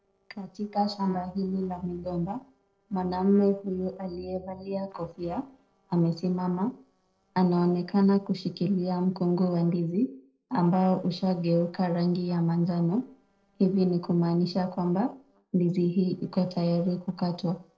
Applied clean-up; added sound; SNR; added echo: neural separator model SepFormer DNS4.